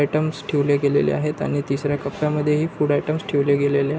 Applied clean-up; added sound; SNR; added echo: none; none; none; none.